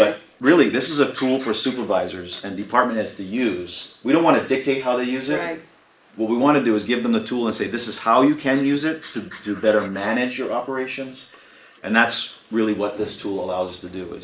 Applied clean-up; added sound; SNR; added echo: neural mask model Resemble Enhance denoiser.